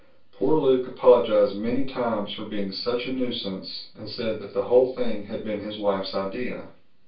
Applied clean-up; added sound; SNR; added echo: none; none; none; reverberation time 0.3 s.